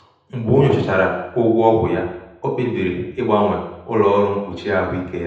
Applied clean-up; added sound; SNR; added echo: none; none; none; reverberation time 0.8 s.